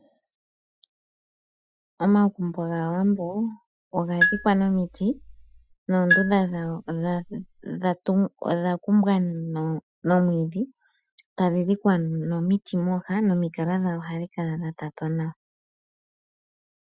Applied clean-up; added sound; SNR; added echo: classical method Wiener filter.